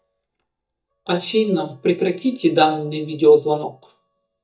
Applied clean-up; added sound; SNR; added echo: neural mask model DeepFilterNet 3.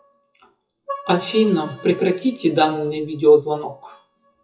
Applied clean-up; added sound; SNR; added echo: classical method WPE with log-MMSE.